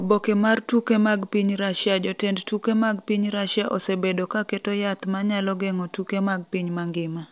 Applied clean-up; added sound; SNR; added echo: none; none; none; none.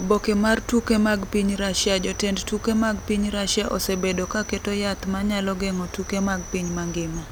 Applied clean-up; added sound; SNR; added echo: none; Cricket; 12 dB; none.